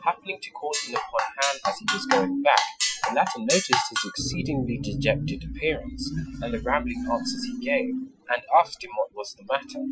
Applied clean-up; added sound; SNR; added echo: classical method Wiener filter.